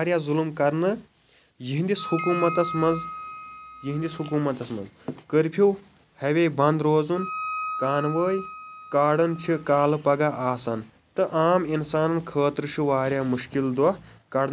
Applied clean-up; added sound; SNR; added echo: none; Wind instrument, woodwind instrument; 10 dB; none.